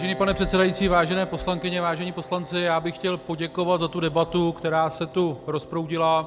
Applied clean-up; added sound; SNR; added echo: none; Piano; 16 dB; none.